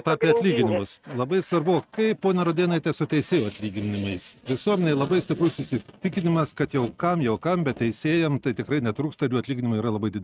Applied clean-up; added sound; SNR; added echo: neural mask model RNNoise.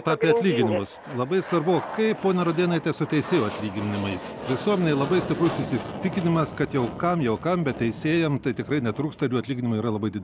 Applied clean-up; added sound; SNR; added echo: none; Aircraft; 12 dB; none.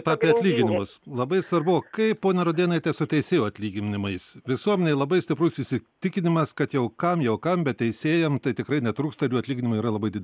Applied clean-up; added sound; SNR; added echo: none; none; none; none.